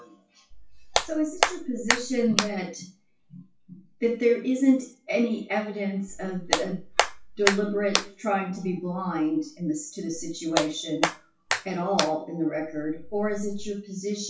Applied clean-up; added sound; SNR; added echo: classical method WPE with log-MMSE.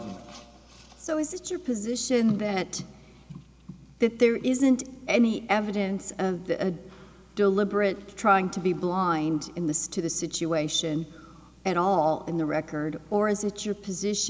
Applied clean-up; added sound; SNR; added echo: none; none; none; none.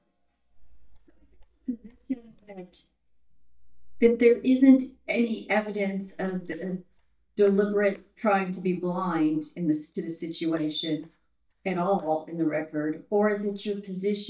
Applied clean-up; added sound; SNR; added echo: neural mask model DeepFilterNet 3.